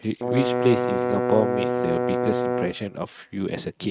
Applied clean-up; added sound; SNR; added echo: neural mask model RNNoise.